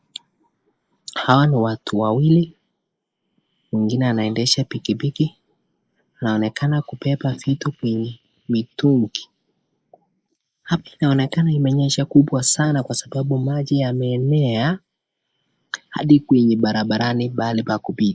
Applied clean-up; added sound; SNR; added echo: neural mask model Resemble Enhance denoiser.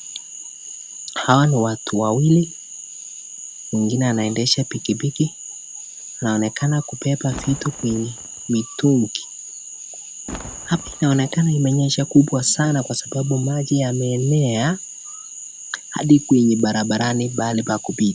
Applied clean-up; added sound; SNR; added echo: none; Cricket / Frog + Fireworks; 14 dB; none.